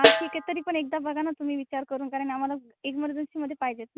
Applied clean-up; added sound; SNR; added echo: none; Snare drum; -4 dB; none.